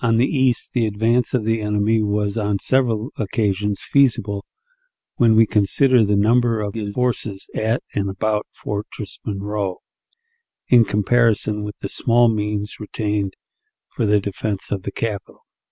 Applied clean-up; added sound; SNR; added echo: none; none; none; none.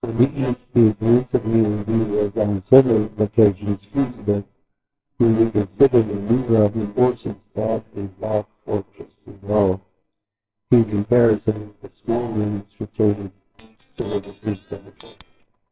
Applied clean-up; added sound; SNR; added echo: neural separator model SepFormer WHAMR!.